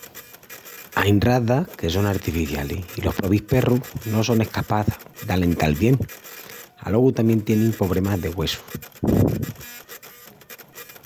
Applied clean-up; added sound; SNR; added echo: none; Printer; 19 dB; none.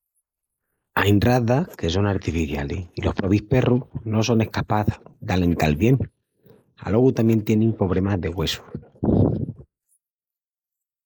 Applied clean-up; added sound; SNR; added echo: neural mask model Resemble Enhance denoiser.